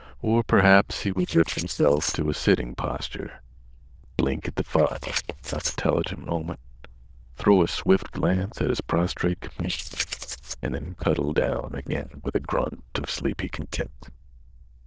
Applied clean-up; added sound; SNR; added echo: neural diffusion model UNIVERSE++.